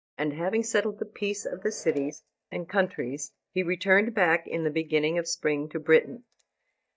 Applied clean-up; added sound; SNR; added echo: neural mask model DeepFilterNet 3.